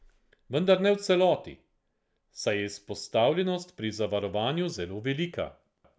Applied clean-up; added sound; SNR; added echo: none; none; none; none.